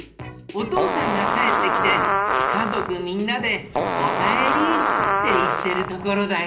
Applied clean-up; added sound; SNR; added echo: none; Fart; -3 dB; reverberation time 0.5 s.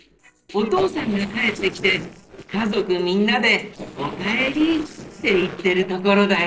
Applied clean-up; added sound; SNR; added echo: neural separator model SepFormer DNS4.